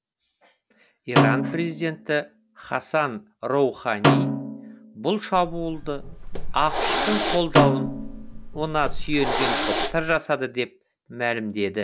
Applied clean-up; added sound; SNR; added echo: none; Snare drum + Hiss; -2 dB; none.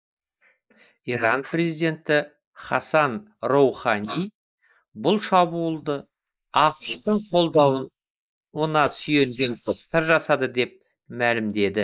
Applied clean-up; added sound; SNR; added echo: neural mask model Resemble Enhance denoiser.